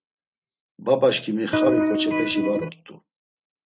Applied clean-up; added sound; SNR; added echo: neural mask model RNNoise.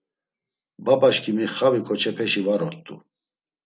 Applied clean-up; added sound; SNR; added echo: none; none; none; none.